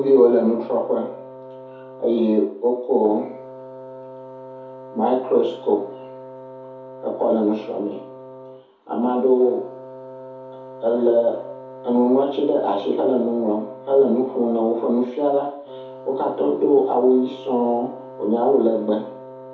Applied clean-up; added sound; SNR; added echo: none; Wind instrument, woodwind instrument; 17 dB; reverberation time 0.5 s.